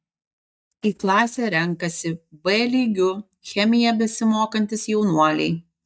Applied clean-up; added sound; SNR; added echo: neural mask model DeepFilterNet 3.